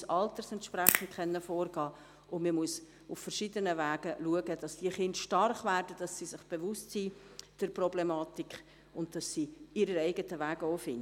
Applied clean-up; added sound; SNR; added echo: none; Crack / Crackle; -1 dB; none.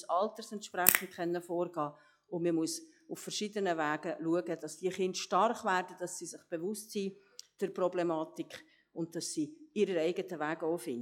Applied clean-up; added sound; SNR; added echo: classical method log-MMSE.